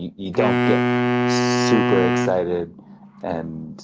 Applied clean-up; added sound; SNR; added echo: none; Wind instrument, woodwind instrument; -3 dB; none.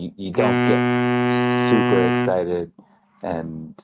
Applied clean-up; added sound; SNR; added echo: neural mask model RNNoise.